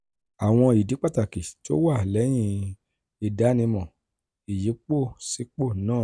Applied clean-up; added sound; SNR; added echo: none; none; none; none.